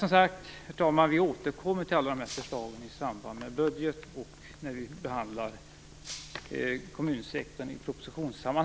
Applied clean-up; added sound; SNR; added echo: none; Shatter; 18 dB; none.